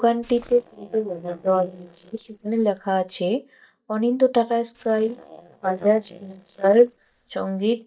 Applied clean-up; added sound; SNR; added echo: neural mask model DeepFilterNet 3.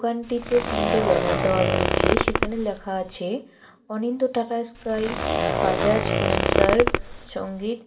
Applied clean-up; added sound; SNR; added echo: none; Zipper (clothing); -2 dB; reverberation time 0.8 s.